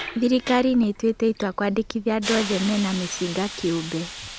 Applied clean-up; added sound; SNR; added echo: none; Hiss; 12 dB; none.